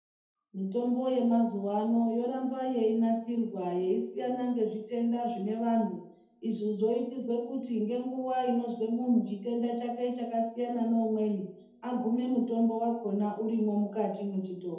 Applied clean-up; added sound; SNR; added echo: none; none; none; reverberation time 2.1 s.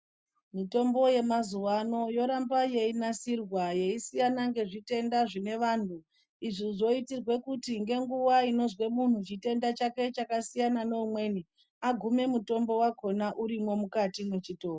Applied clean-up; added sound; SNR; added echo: none; none; none; none.